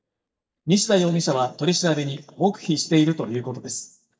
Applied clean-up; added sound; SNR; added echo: neural mask model DeepFilterNet 3.